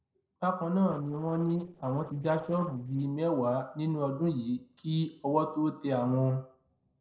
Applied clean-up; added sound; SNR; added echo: neural separator model SepFormer DNS4.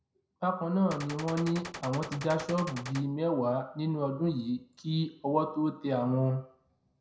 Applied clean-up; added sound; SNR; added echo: none; Gunshot, gunfire; 12 dB; reverberation time 0.5 s.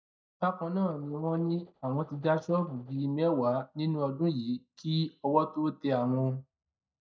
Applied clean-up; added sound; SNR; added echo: neural mask model DeepFilterNet 3.